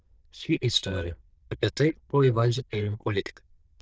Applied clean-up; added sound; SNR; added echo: neural diffusion model UNIVERSE++.